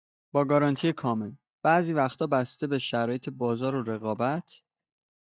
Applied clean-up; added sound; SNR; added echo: neural mask model DeepFilterNet 3.